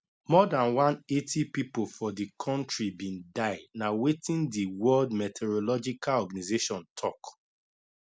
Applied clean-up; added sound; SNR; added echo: none; none; none; none.